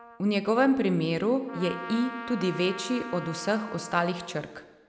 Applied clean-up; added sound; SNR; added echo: none; Trumpet; 14 dB; none.